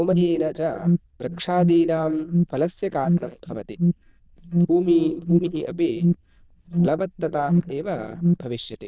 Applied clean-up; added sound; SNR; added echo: neural diffusion model UNIVERSE++.